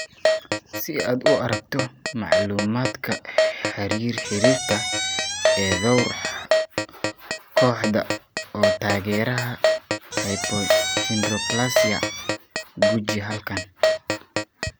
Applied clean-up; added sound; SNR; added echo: none; Keyboard (musical) + Squeak; -3 dB; none.